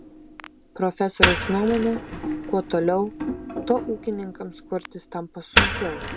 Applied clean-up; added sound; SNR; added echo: none; Wood; 1 dB; none.